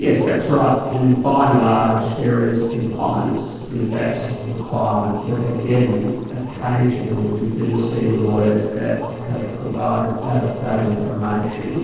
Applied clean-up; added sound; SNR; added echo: neural separator model SepFormer DNS4.